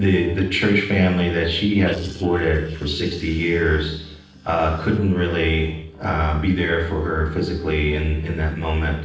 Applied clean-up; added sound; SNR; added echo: neural separator model SepFormer DNS4.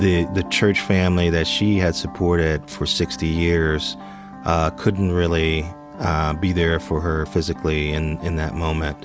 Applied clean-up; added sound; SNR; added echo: none; none; none; none.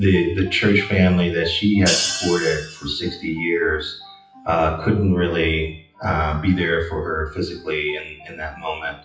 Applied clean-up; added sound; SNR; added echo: classical method WPE with log-MMSE.